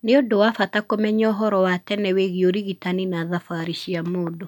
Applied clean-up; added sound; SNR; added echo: none; none; none; none.